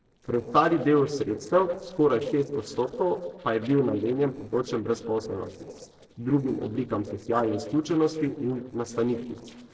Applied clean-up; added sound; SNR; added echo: neural separator model SepFormer DNS4.